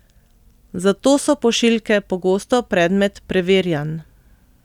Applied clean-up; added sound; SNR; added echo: none; none; none; none.